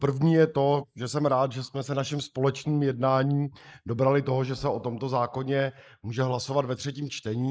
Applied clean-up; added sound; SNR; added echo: neural mask model Resemble Enhance denoiser.